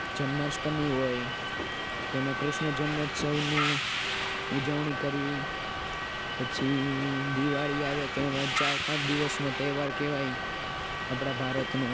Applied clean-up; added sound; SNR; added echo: none; Subway, metro, underground; 1 dB; none.